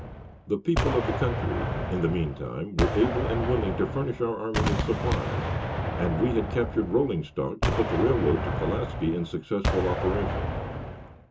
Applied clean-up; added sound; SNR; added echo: none; Gunshot, gunfire; 2 dB; reverberation time 0.2 s.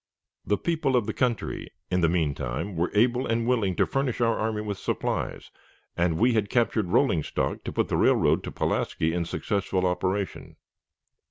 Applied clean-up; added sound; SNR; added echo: none; none; none; none.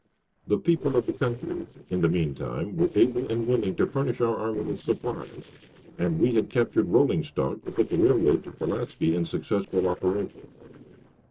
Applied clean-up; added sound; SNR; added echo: neural separator model SepFormer DNS4.